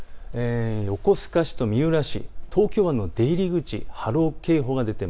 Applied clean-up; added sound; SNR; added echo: none; none; none; none.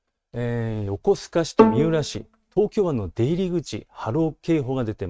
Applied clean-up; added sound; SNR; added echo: neural mask model RNNoise.